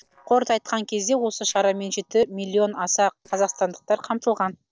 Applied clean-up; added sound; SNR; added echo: neural separator model SepFormer DNS4.